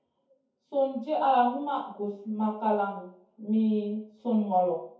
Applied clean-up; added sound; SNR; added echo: none; none; none; reverberation time 0.6 s.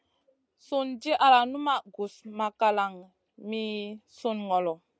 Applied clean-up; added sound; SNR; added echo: none; none; none; none.